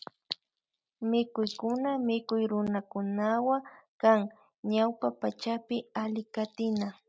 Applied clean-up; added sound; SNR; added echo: none; none; none; none.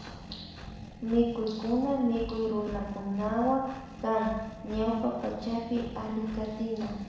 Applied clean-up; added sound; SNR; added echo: none; Engine; 13 dB; reverberation time 1.1 s.